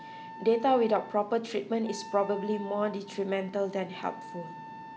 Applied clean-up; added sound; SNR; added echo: none; Wind instrument, woodwind instrument; 15 dB; none.